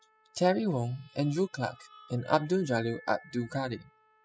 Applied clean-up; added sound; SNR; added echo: classical method spectral subtraction.